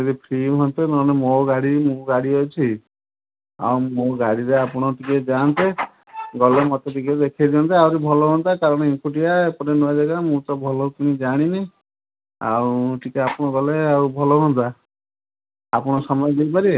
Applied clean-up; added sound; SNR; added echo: none; none; none; none.